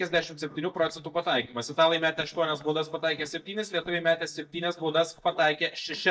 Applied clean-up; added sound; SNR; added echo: neural mask model DeepFilterNet 3.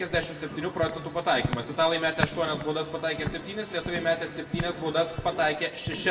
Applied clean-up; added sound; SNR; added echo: none; Walk, footsteps; 9 dB; reverberation time 0.7 s.